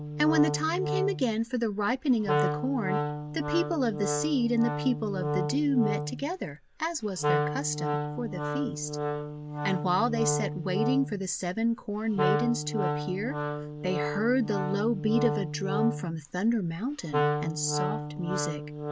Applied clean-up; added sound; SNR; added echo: none; Wind instrument, woodwind instrument; 2 dB; none.